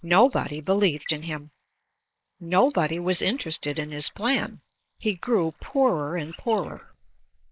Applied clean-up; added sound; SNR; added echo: neural mask model Resemble Enhance denoiser.